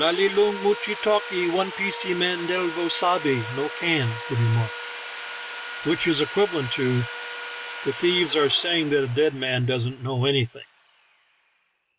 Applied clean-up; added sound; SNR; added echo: none; Sawing; 11 dB; none.